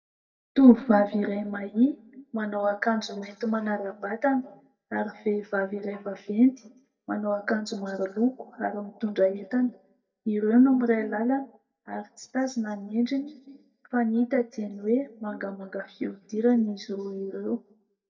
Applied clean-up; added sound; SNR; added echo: neural mask model DeepFilterNet 3.